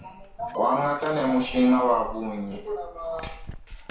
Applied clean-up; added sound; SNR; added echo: none; Alarm; 15 dB; reverberation time 0.6 s.